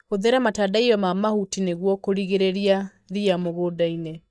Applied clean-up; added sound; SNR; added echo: neural mask model DeepFilterNet 3.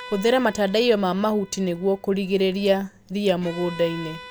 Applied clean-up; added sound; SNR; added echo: none; Bowed string instrument; 20 dB; none.